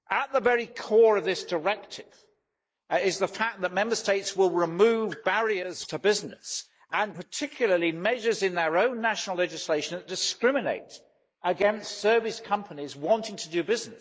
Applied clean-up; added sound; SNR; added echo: neural mask model Resemble Enhance denoiser.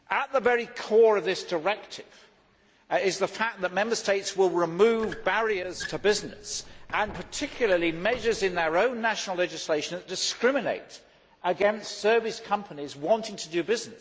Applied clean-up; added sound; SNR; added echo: none; Squeak; 16 dB; none.